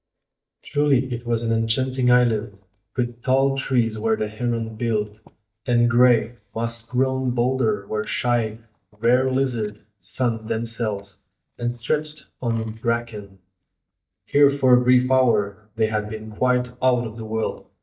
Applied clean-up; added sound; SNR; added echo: neural mask model DeepFilterNet 3.